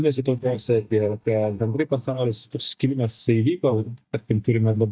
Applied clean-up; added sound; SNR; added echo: neural mask model DeepFilterNet 3.